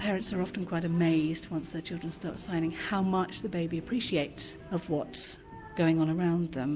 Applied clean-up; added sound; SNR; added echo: none; none; none; none.